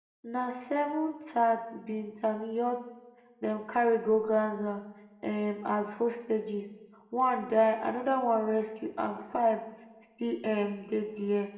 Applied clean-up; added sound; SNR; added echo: none; none; none; reverberation time 0.9 s.